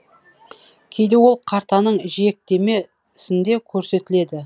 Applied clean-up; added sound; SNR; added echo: none; none; none; none.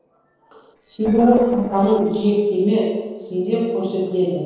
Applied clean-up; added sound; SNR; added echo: neural separator model SepFormer DNS4.